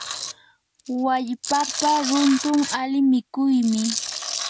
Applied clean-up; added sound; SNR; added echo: none; Tools; 9 dB; none.